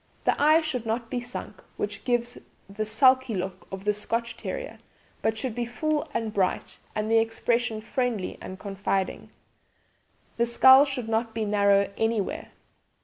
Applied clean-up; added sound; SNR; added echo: none; none; none; none.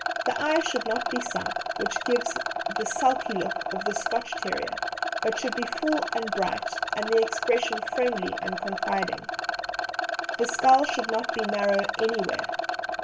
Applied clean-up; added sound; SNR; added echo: none; Rattle; 2 dB; reverberation time 0.2 s.